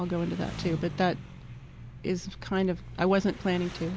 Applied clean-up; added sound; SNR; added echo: none; Engine; 13 dB; none.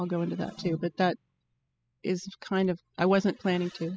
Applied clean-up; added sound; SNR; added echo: classical method spectral subtraction.